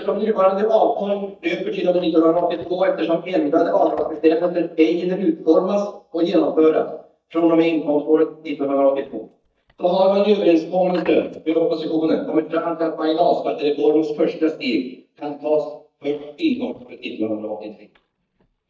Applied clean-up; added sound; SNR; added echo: neural mask model DeepFilterNet 3.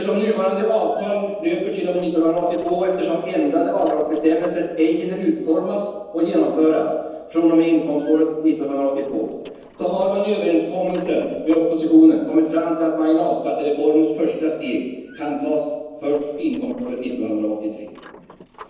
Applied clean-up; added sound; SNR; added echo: neural separator model SepFormer DNS4.